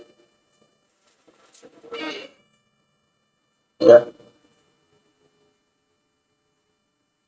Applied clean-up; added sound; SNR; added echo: neural mask model RNNoise.